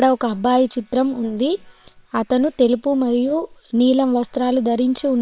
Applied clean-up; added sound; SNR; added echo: neural separator model SepFormer WHAM!.